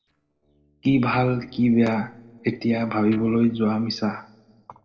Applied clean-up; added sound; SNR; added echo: neural separator model SepFormer DNS4.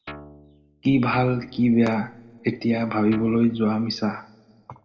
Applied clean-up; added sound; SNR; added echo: none; Guitar; 20 dB; reverberation time 0.9 s.